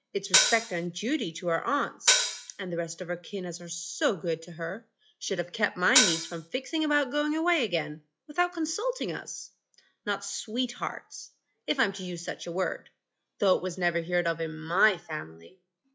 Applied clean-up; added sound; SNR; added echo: classical method log-MMSE.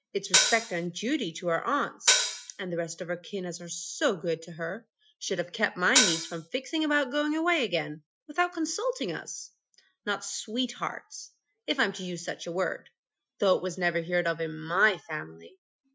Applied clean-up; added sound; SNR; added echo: classical method Wiener filter.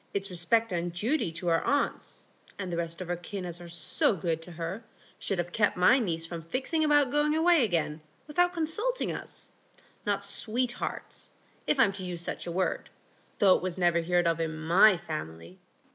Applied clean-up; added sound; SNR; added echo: none; none; none; none.